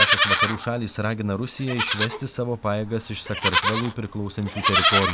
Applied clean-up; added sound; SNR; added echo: none; Livestock, farm animals, working animals; -2 dB; none.